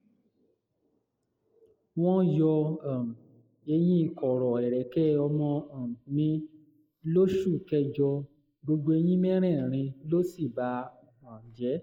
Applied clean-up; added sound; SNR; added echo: neural mask model Resemble Enhance denoiser.